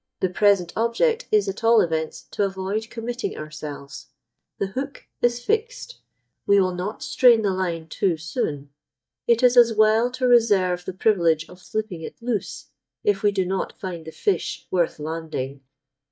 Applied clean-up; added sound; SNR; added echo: neural mask model DeepFilterNet 3.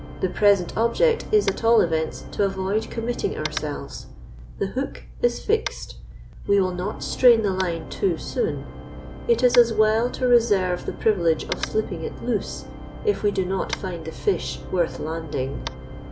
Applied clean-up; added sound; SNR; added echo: none; Organ + Tap; 13 dB; none.